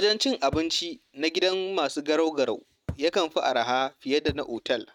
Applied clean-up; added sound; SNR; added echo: neural mask model RNNoise.